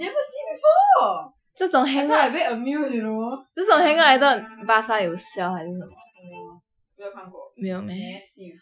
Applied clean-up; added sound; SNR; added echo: classical method Wiener filter.